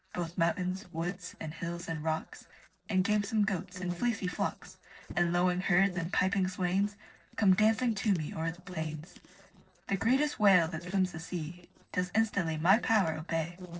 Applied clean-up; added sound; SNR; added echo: neural separator model SepFormer DNS4.